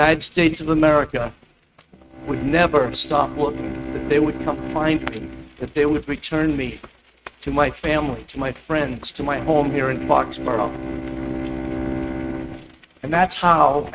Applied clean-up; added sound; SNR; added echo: neural mask model RNNoise.